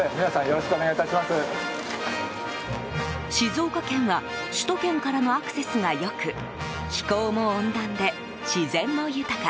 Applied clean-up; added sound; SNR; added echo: none; none; none; none.